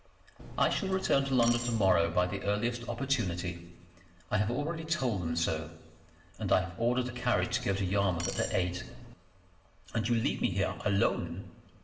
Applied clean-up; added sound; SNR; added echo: none; Cutlery, silverware; 11 dB; reverberation time 1.0 s.